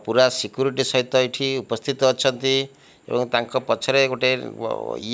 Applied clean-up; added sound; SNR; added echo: none; none; none; none.